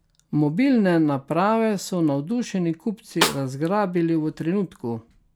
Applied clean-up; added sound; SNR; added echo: none; Snare drum; 6 dB; none.